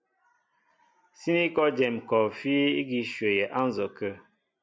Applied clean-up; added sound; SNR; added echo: none; none; none; none.